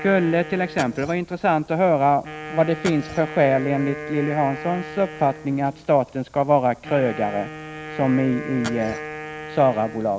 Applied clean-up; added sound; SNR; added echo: none; Wind instrument, woodwind instrument + Glass; 13 dB; none.